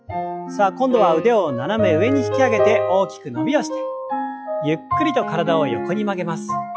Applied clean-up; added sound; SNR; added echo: classical method log-MMSE.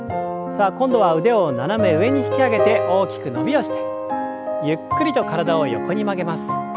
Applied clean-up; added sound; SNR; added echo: none; none; none; none.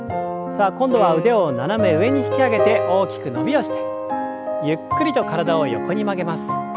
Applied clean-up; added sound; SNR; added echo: none; Piano; 11 dB; none.